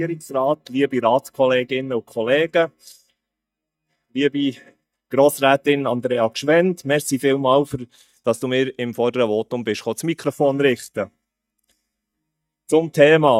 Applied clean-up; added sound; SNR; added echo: neural mask model DeepFilterNet 3.